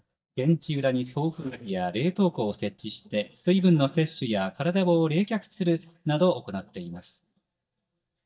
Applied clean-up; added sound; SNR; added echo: neural mask model DeepFilterNet 3.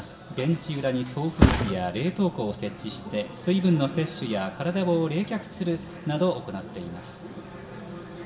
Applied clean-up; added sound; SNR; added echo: none; Thump, thud; 5 dB; reverberation time 1.6 s.